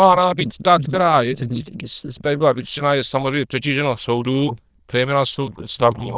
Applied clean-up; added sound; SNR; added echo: neural diffusion model UNIVERSE++.